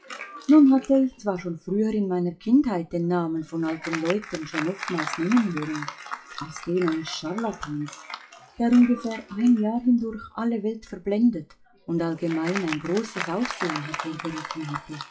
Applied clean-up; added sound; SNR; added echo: classical method WPE with log-MMSE.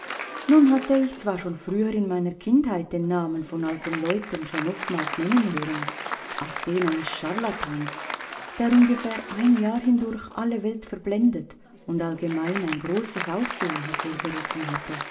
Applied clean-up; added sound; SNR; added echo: none; Applause; 10 dB; reverberation time 0.5 s.